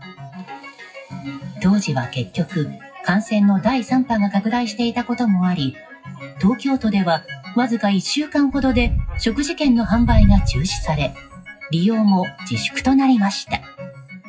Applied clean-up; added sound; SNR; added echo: classical method WPE with log-MMSE.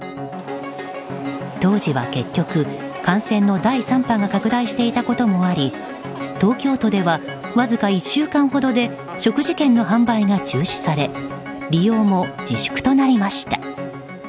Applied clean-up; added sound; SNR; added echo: none; none; none; none.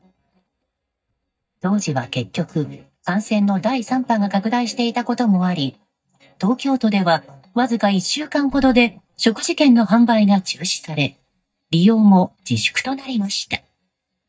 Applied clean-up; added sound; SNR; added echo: neural mask model DeepFilterNet 3.